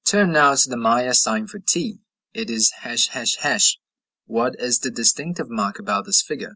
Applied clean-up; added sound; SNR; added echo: none; none; none; none.